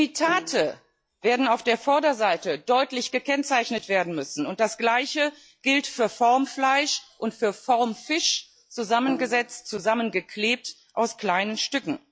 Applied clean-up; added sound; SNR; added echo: classical method log-MMSE.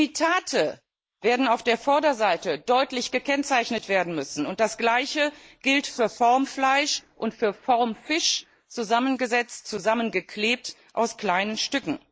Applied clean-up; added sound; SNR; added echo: neural mask model Resemble Enhance denoiser.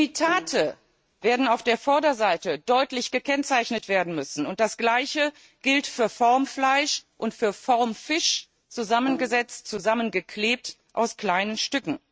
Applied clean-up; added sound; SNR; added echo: neural mask model RNNoise.